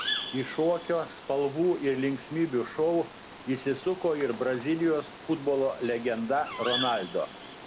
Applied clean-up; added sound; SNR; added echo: none; Bird vocalization, bird call, bird song; 11 dB; none.